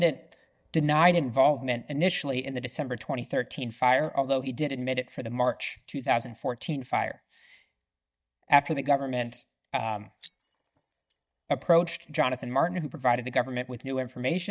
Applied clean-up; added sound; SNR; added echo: neural mask model DeepFilterNet 3.